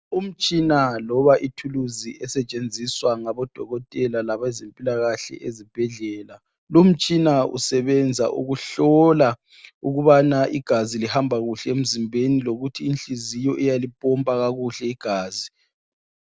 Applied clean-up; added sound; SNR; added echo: none; none; none; none.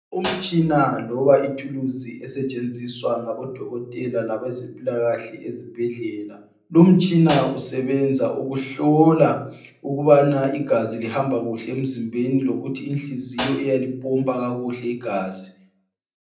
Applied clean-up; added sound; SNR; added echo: none; Hi-hat; 3 dB; reverberation time 0.6 s.